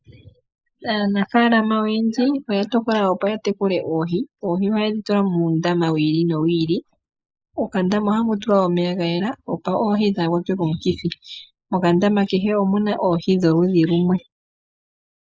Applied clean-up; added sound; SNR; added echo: neural mask model Resemble Enhance denoiser.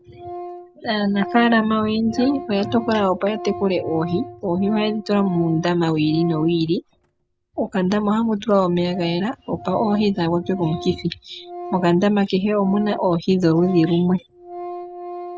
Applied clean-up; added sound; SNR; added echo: none; Organ; 14 dB; none.